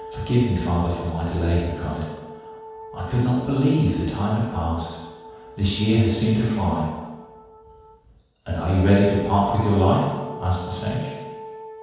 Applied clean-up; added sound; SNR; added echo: none; Wind instrument, woodwind instrument; 16 dB; reverberation time 1.2 s.